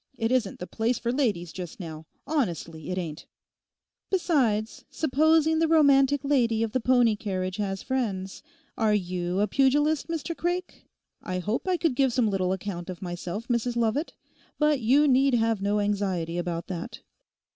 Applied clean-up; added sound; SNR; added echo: none; none; none; none.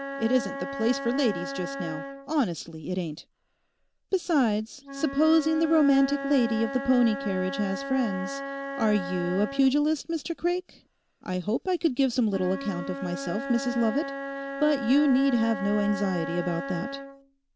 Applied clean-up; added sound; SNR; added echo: none; Wind instrument, woodwind instrument; 9 dB; none.